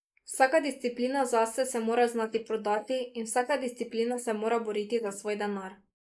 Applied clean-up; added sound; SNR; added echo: neural mask model Resemble Enhance denoiser.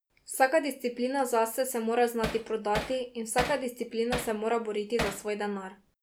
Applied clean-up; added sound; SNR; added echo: none; Hammer; 8 dB; none.